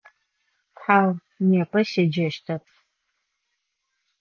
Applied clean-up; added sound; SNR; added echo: none; none; none; none.